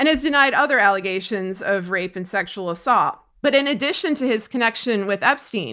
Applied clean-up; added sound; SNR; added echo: none; none; none; none.